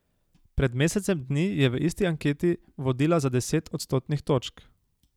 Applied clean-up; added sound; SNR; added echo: none; none; none; none.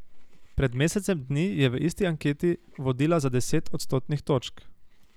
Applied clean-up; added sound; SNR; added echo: none; Chewing, mastication; 9 dB; none.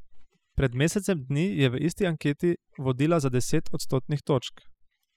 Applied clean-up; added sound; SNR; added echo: classical method spectral subtraction.